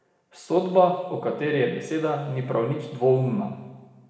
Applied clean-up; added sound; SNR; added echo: none; none; none; reverberation time 1.5 s.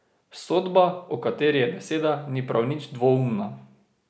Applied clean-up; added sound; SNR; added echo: none; none; none; none.